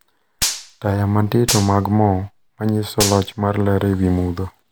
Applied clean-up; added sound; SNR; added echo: none; Gunshot, gunfire; 8 dB; none.